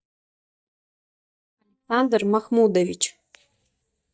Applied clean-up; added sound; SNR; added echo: neural mask model DeepFilterNet 3.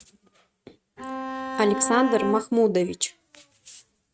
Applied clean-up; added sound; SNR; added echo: neural mask model RNNoise.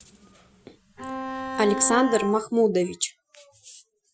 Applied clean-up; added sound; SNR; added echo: classical method Wiener filter.